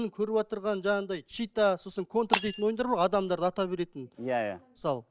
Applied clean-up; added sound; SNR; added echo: none; Shatter; 9 dB; none.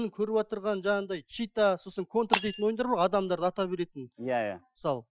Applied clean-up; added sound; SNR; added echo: classical method Wiener filter.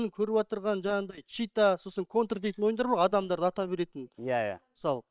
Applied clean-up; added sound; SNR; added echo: neural separator model SepFormer WHAM!.